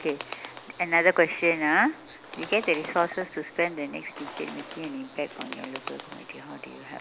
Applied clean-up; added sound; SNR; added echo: none; Bird; 15 dB; none.